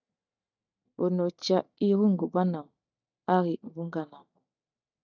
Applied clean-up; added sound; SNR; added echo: neural mask model DeepFilterNet 3.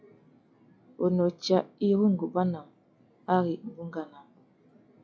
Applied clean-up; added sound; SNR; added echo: classical method log-MMSE.